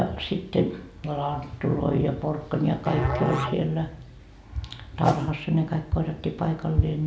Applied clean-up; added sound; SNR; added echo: none; Musical instrument + Whoosh, swoosh, swish; 5 dB; none.